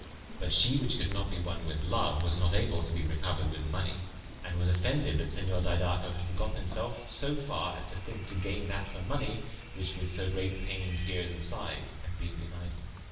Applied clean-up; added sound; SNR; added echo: none; Rain / Train; 17 dB; reverberation time 1.0 s.